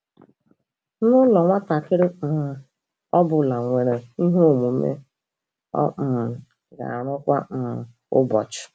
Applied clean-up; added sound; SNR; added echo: none; none; none; none.